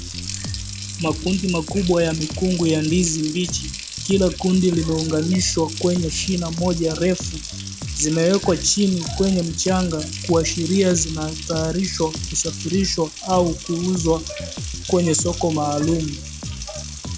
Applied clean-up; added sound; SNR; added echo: none; Water tap, faucet + Bass guitar; 8 dB; none.